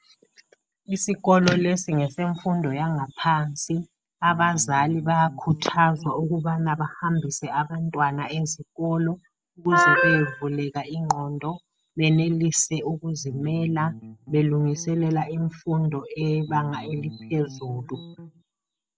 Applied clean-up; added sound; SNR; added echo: none; Bass guitar; 17 dB; none.